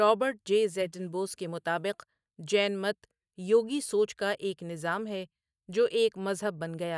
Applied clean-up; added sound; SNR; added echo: neural mask model DeepFilterNet 3.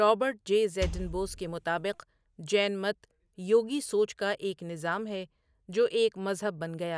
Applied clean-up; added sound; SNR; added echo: none; Wood; 8 dB; none.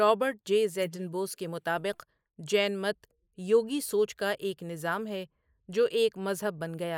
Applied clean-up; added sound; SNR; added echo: neural mask model Resemble Enhance denoiser.